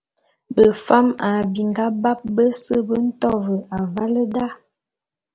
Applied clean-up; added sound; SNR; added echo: none; none; none; none.